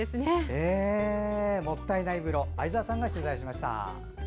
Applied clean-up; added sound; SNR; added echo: none; none; none; none.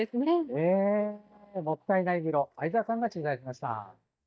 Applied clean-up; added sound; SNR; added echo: neural mask model DeepFilterNet 3.